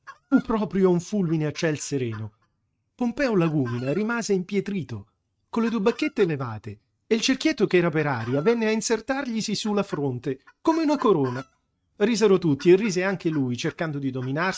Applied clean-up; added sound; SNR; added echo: neural mask model RNNoise.